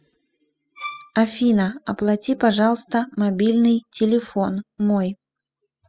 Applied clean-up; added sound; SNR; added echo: classical method spectral subtraction.